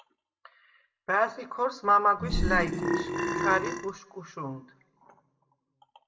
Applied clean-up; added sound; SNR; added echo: none; Burping, eructation; -2 dB; reverberation time 0.8 s.